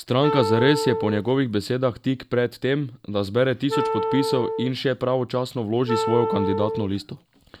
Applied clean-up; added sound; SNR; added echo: none; Wind instrument, woodwind instrument; 3 dB; none.